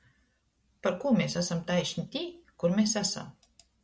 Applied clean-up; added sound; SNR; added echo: none; none; none; none.